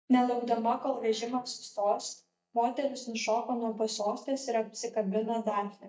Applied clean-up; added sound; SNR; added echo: neural mask model DeepFilterNet 3.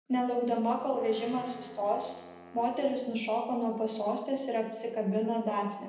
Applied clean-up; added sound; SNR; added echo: none; Wind instrument, woodwind instrument; 20 dB; reverberation time 0.9 s.